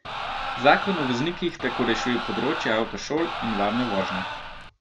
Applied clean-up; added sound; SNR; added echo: none; Crowd; 5 dB; none.